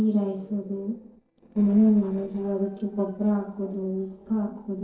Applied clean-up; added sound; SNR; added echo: neural separator model SepFormer DNS4.